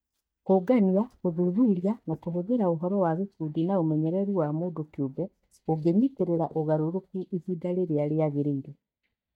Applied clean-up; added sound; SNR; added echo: neural mask model DeepFilterNet 3.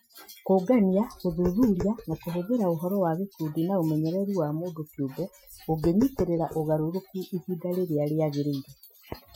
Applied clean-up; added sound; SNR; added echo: classical method Wiener filter.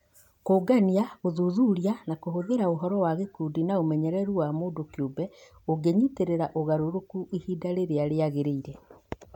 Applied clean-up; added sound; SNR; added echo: none; none; none; none.